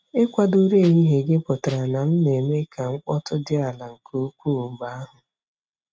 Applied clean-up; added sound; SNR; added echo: neural mask model RNNoise.